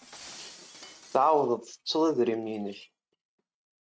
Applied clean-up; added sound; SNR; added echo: neural mask model RNNoise.